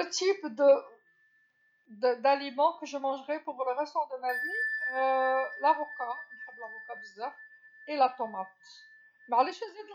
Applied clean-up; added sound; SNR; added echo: none; Bell; 12 dB; none.